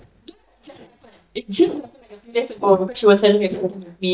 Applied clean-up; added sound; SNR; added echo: neural mask model DeepFilterNet 3.